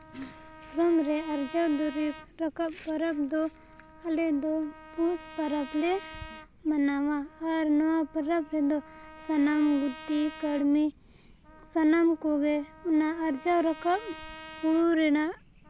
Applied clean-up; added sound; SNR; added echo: none; Trumpet; 20 dB; none.